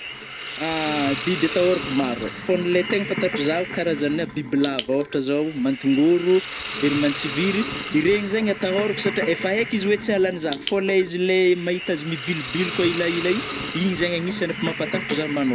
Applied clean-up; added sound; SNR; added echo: none; Hiss; 9 dB; none.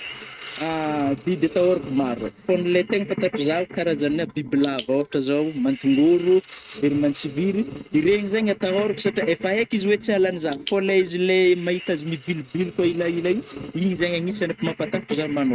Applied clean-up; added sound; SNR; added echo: neural mask model RNNoise.